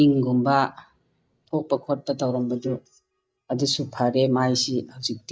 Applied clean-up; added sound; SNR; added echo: neural mask model DeepFilterNet 3.